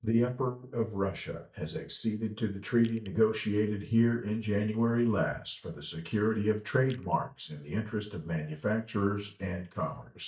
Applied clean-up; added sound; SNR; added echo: neural mask model DeepFilterNet 3.